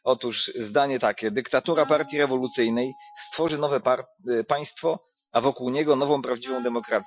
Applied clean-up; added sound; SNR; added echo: classical method Wiener filter.